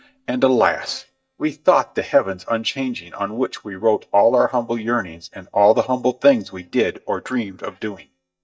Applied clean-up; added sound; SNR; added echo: neural mask model DeepFilterNet 3.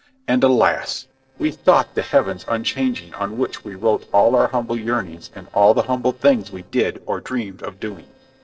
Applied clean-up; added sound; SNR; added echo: neural separator model SepFormer DNS4.